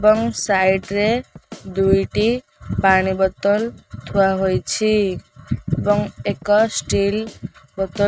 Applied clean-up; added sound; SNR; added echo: neural mask model RNNoise.